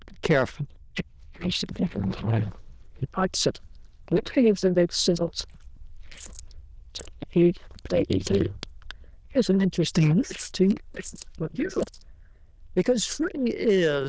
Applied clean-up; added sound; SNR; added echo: neural diffusion model UNIVERSE++.